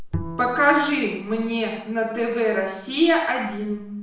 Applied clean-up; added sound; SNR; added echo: none; Bowed string instrument; 14 dB; reverberation time 0.6 s.